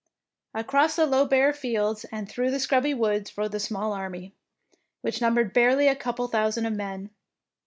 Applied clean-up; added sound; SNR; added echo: none; none; none; none.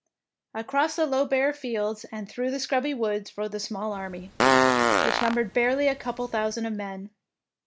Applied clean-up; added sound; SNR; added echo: none; Fart; -3 dB; none.